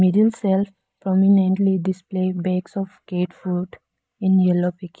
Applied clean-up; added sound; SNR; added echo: neural mask model Resemble Enhance denoiser.